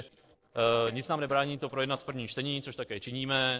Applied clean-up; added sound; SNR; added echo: neural separator model SepFormer DNS4.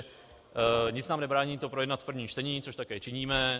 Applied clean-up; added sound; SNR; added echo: none; none; none; none.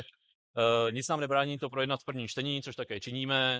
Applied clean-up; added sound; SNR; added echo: neural mask model Resemble Enhance denoiser.